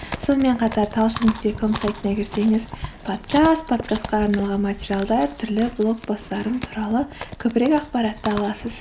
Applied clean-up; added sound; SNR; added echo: none; Chewing, mastication; 13 dB; none.